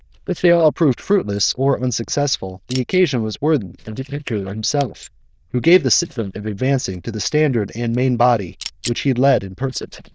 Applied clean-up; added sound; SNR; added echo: neural diffusion model UNIVERSE++.